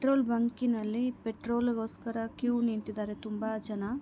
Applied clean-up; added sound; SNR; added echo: none; none; none; none.